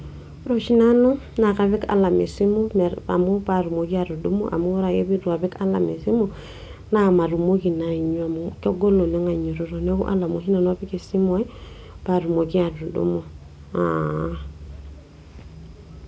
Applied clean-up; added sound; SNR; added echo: none; none; none; none.